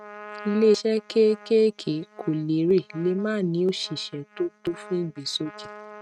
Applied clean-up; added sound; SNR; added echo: neural mask model RNNoise.